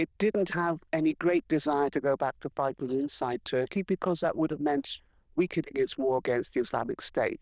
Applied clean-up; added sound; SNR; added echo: neural diffusion model UNIVERSE++.